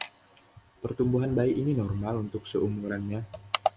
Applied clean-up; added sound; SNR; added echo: none; none; none; none.